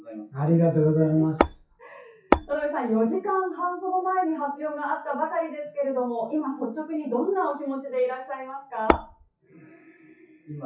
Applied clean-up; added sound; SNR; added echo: classical method WPE with log-MMSE.